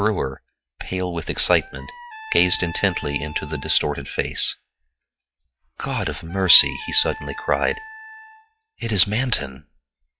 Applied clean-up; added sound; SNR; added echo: classical method log-MMSE.